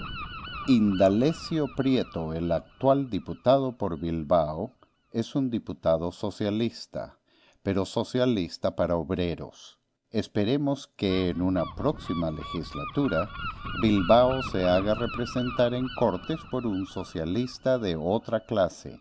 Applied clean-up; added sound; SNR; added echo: none; Gull, seagull; 14 dB; none.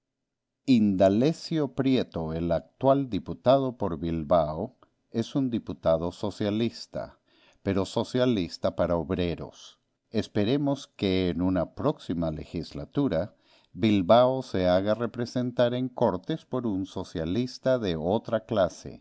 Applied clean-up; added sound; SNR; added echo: none; none; none; none.